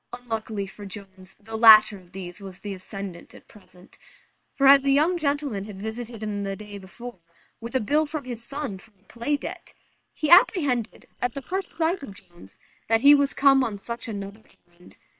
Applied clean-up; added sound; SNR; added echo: neural separator model SepFormer WHAM!.